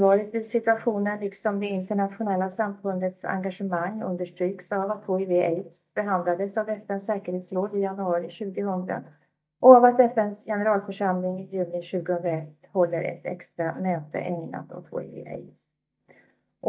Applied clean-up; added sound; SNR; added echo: neural mask model DeepFilterNet 3.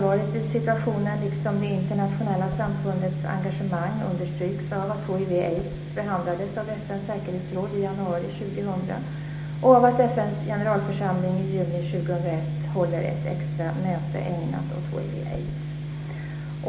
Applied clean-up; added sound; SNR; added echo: none; Whoosh, swoosh, swish; 16 dB; reverberation time 1.1 s.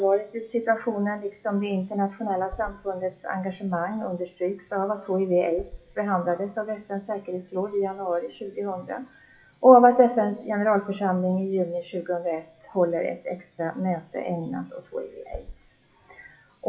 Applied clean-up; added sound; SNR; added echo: classical method WPE with log-MMSE.